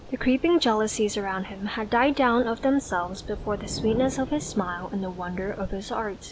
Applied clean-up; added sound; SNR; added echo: none; Thunder / Rain; 14 dB; none.